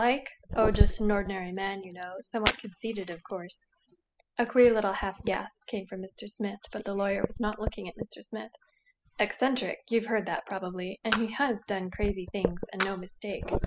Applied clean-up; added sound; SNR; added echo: classical method spectral subtraction.